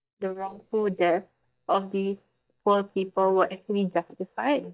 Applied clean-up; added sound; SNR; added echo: neural mask model DeepFilterNet 3.